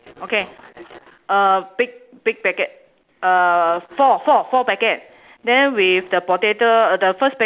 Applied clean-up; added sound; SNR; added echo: none; none; none; none.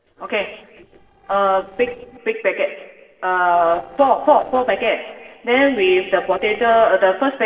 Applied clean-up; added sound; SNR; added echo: neural separator model SepFormer DNS4.